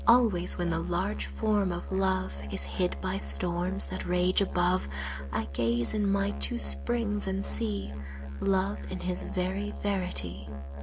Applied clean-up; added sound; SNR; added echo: none; Musical instrument; 7 dB; none.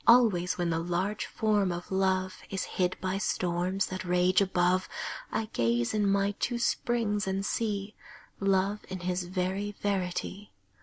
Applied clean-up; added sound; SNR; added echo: none; none; none; none.